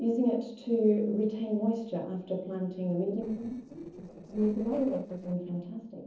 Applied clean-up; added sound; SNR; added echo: neural separator model SepFormer DNS4.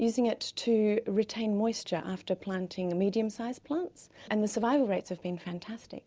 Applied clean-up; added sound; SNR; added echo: none; none; none; none.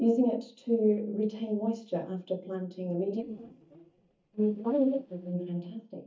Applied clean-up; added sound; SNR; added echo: neural mask model DeepFilterNet 3.